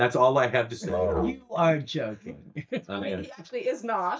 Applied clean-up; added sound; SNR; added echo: neural mask model DeepFilterNet 3.